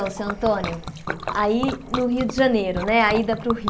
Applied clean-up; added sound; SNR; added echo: none; Liquid; 9 dB; none.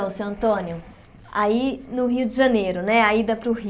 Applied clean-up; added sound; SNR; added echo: none; none; none; none.